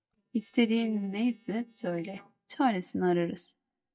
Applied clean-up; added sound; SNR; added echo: neural mask model DeepFilterNet 3.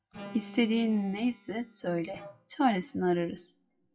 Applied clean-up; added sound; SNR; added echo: classical method WPE with log-MMSE.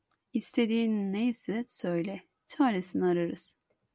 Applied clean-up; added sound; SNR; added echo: none; none; none; none.